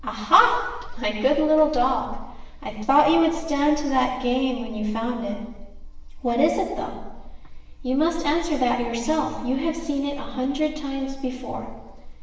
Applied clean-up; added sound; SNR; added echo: none; none; none; reverberation time 1.1 s.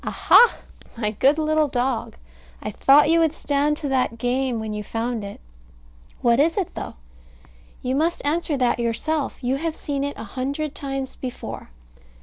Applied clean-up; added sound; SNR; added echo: none; none; none; none.